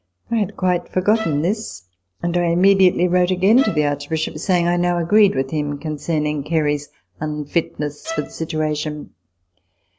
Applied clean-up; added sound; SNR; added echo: none; Bowed string instrument; 14 dB; none.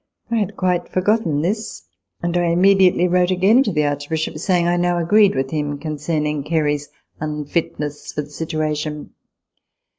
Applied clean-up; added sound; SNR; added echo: neural mask model Resemble Enhance denoiser.